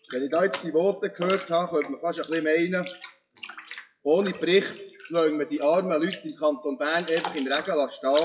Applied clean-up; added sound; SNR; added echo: classical method WPE with log-MMSE.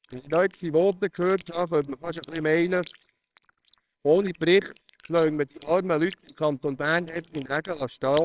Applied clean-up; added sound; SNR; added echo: neural separator model SepFormer WHAMR!.